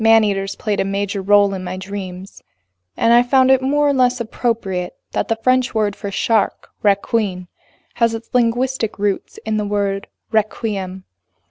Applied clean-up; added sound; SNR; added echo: none; none; none; none.